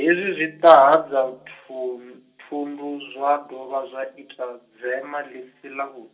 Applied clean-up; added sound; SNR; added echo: none; none; none; reverberation time 0.2 s.